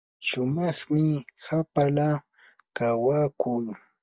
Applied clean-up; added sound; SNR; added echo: neural mask model DeepFilterNet 3.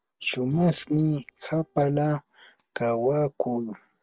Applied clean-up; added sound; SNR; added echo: neural separator model SepFormer DNS4.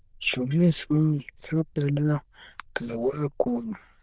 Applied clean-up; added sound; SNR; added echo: neural diffusion model UNIVERSE++.